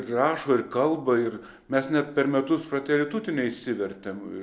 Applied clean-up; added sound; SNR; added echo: none; none; none; none.